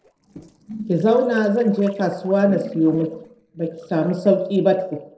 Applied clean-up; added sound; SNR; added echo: neural separator model SepFormer DNS4.